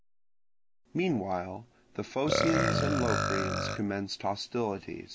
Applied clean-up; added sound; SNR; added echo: none; Burping, eructation; -1 dB; none.